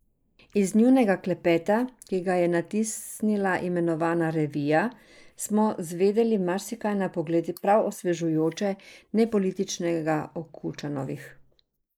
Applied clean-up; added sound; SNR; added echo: neural mask model Resemble Enhance denoiser.